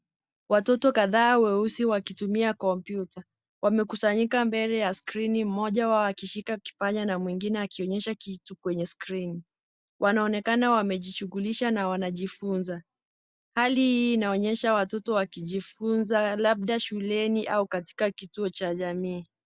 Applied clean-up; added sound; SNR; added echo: none; none; none; none.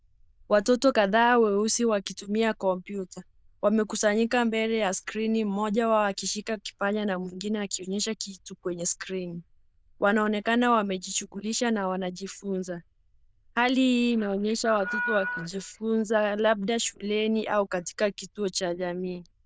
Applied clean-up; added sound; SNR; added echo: neural diffusion model UNIVERSE++.